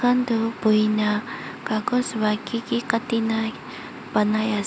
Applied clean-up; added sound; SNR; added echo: none; none; none; none.